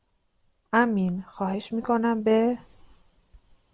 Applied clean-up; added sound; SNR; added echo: none; none; none; none.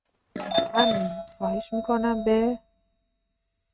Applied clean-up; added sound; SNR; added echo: neural mask model RNNoise.